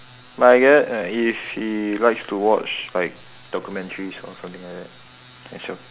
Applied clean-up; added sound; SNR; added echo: none; none; none; none.